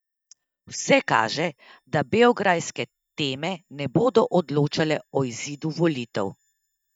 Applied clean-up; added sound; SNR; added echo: neural mask model DeepFilterNet 3.